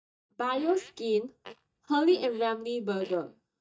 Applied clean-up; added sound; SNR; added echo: neural mask model DeepFilterNet 3.